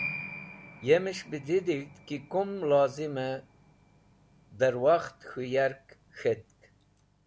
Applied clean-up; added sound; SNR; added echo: none; Piano; 16 dB; none.